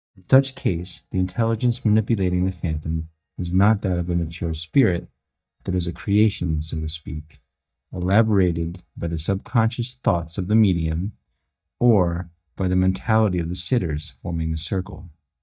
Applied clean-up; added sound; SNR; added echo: neural mask model DeepFilterNet 3.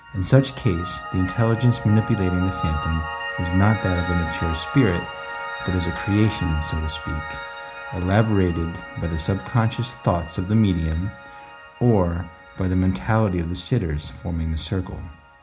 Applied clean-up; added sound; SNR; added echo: none; Piano; 12 dB; reverberation time 0.4 s.